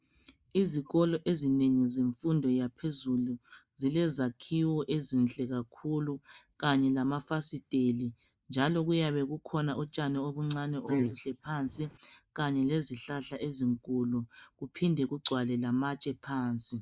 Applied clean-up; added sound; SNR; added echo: neural mask model Resemble Enhance denoiser.